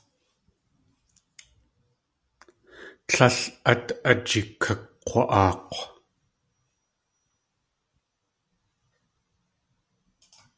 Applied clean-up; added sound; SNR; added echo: none; none; none; none.